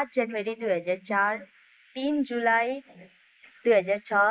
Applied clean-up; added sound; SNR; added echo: neural mask model Resemble Enhance denoiser.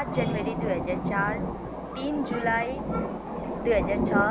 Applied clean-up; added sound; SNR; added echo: none; Thunder; 0 dB; none.